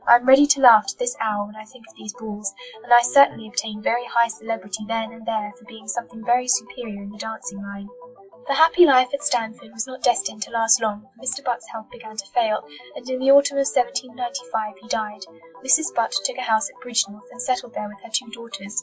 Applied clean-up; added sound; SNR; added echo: classical method log-MMSE.